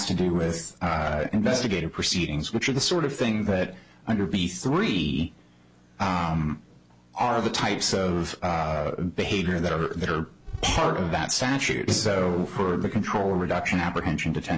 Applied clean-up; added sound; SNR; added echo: none; none; none; none.